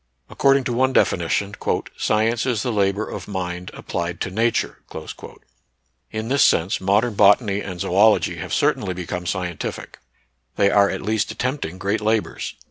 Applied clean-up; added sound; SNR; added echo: none; none; none; none.